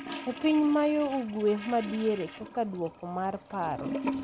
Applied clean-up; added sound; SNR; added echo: none; Toilet flush / Gurgling; 10 dB; none.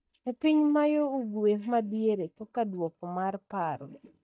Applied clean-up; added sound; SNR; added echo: neural mask model DeepFilterNet 3.